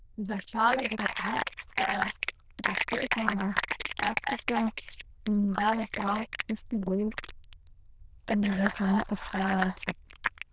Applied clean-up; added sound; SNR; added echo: neural diffusion model UNIVERSE++.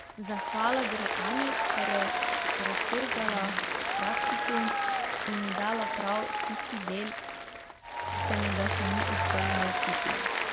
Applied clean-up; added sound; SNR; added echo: none; Applause + Bowed string instrument; -5 dB; none.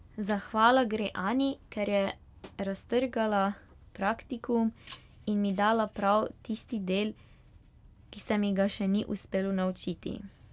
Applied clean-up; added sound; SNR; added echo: none; none; none; none.